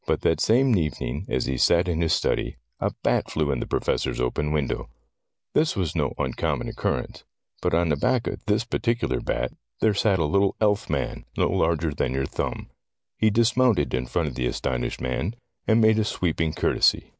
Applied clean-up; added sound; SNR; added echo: none; none; none; none.